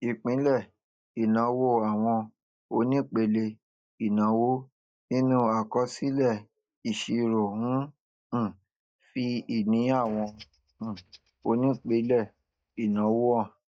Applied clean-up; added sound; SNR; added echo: neural mask model DeepFilterNet 3.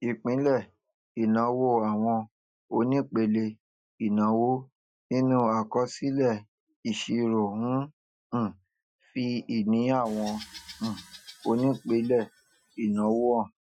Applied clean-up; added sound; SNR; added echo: classical method Wiener filter.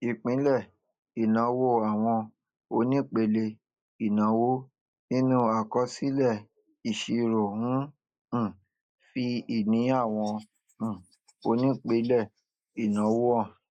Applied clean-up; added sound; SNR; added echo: neural mask model Resemble Enhance denoiser.